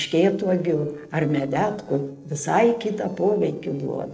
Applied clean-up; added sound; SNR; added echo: neural separator model SepFormer DNS4.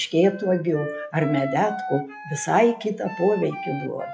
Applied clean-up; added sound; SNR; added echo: classical method WPE with log-MMSE.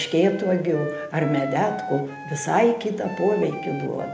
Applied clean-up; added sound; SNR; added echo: none; Wind instrument, woodwind instrument; 12 dB; reverberation time 0.7 s.